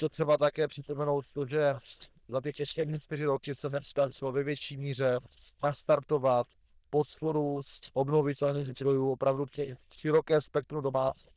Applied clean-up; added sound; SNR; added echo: neural diffusion model UNIVERSE++.